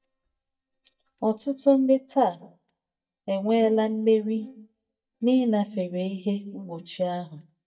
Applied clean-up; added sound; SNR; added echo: neural mask model DeepFilterNet 3.